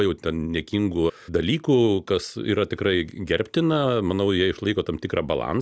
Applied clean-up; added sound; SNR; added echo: none; none; none; none.